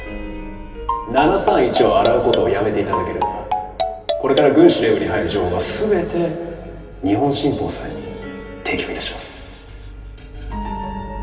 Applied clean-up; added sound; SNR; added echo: none; Marimba, xylophone; 4 dB; reverberation time 2.5 s.